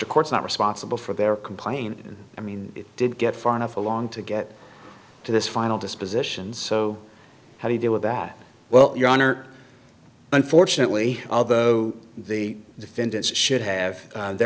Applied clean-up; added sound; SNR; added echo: none; none; none; none.